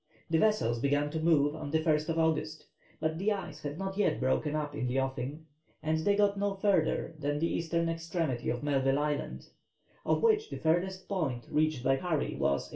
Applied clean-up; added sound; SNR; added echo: none; none; none; reverberation time 0.3 s.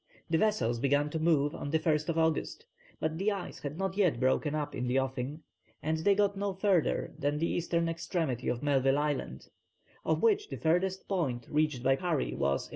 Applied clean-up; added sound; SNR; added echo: none; none; none; none.